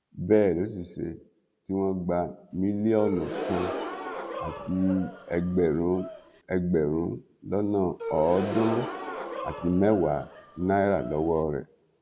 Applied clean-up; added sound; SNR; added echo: none; Gasp; 9 dB; none.